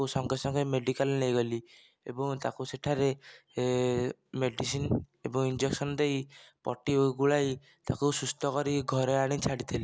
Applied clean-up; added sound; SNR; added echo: none; none; none; none.